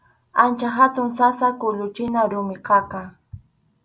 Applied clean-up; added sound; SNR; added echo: none; none; none; none.